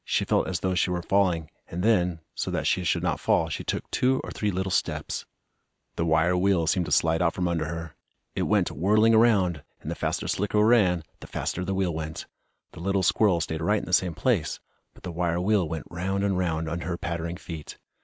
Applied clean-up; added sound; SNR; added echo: none; none; none; none.